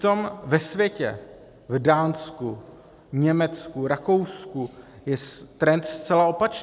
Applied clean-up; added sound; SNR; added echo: none; none; none; none.